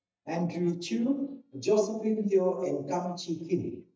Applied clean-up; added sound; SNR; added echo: neural mask model DeepFilterNet 3.